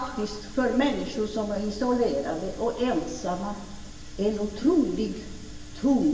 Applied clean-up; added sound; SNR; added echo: none; none; none; reverberation time 1.1 s.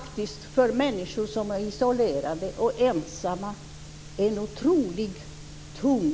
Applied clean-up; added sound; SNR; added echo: none; none; none; none.